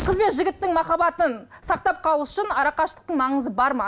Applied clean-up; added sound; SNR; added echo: none; Fire; 18 dB; none.